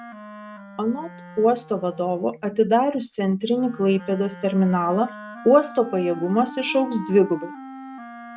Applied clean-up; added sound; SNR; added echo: none; Wind instrument, woodwind instrument; 17 dB; none.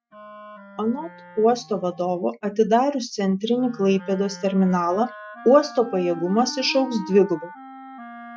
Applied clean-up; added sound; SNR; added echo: classical method Wiener filter.